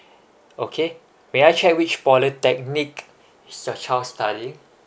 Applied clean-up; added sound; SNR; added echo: none; none; none; none.